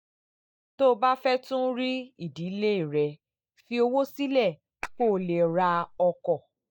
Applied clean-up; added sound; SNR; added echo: neural mask model DeepFilterNet 3.